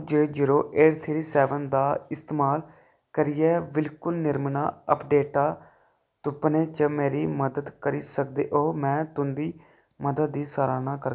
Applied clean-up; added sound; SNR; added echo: none; none; none; none.